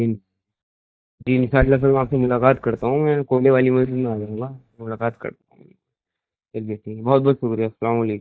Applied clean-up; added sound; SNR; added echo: neural mask model DeepFilterNet 3.